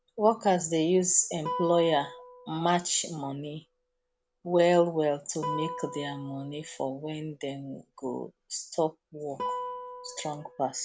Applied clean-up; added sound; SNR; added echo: none; Guitar; 12 dB; none.